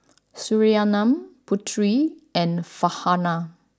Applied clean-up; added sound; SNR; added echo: none; none; none; none.